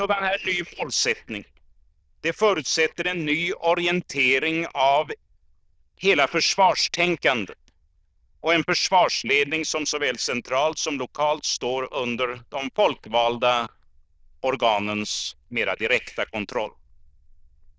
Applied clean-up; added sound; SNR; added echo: neural diffusion model UNIVERSE++.